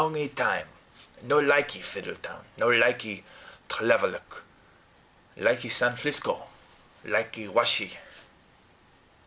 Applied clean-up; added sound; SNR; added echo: none; none; none; none.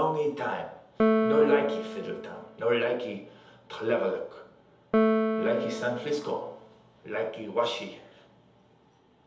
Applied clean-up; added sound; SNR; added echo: none; Piano; 1 dB; reverberation time 0.8 s.